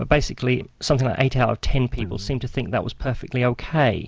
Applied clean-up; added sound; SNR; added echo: none; Guitar; 17 dB; none.